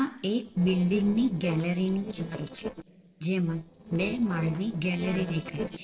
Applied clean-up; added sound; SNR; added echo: neural separator model SepFormer DNS4.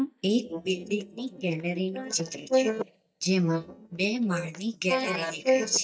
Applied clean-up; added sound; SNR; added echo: neural mask model DeepFilterNet 3.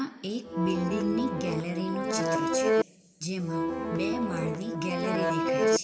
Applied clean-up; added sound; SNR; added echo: none; Accordion; -4 dB; reverberation time 3.0 s.